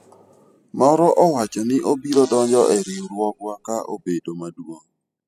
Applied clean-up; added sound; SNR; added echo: classical method spectral subtraction.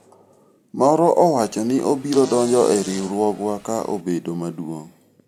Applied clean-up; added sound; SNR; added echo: none; Fart; 17 dB; none.